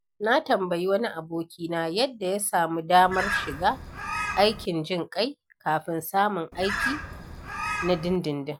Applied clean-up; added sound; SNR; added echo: none; Bird; 5 dB; none.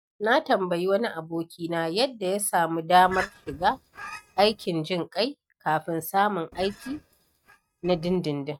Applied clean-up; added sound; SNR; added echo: neural mask model RNNoise.